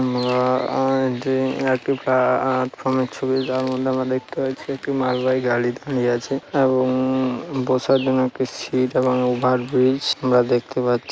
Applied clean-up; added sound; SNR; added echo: none; none; none; none.